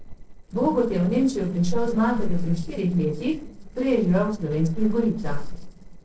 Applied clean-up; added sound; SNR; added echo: neural separator model SepFormer DNS4.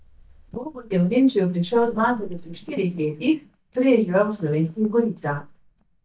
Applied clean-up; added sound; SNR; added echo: neural mask model DeepFilterNet 3.